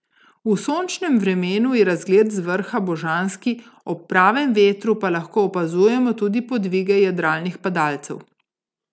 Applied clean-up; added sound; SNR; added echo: none; none; none; none.